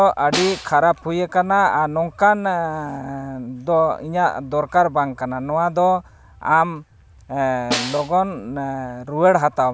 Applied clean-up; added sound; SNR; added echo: none; Snare drum; 11 dB; none.